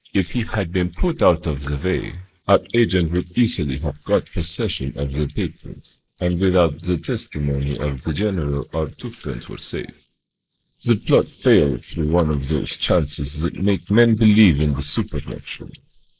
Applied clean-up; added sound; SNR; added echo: neural mask model Resemble Enhance denoiser.